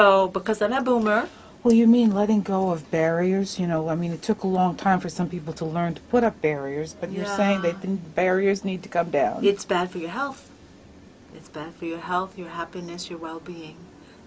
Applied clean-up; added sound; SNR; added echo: none; none; none; none.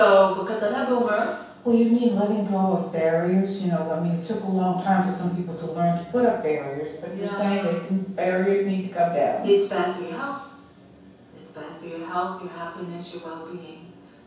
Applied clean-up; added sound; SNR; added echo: none; none; none; reverberation time 0.7 s.